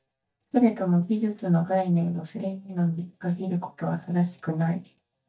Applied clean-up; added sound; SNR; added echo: neural mask model DeepFilterNet 3.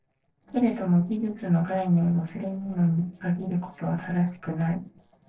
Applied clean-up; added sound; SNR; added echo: neural separator model SepFormer DNS4.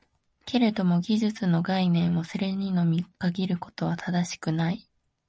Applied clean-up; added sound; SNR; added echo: none; none; none; none.